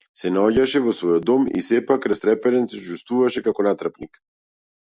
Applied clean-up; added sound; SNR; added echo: none; none; none; none.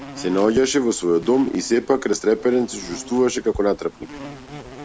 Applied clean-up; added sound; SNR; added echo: none; Insect; 18 dB; none.